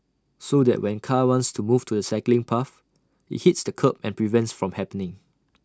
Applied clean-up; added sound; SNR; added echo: none; none; none; none.